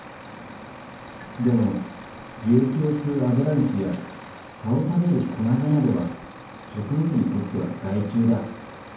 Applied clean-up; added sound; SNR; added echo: none; Truck; 17 dB; reverberation time 0.9 s.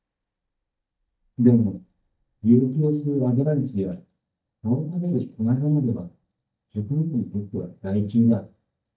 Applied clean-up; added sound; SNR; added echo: neural mask model DeepFilterNet 3.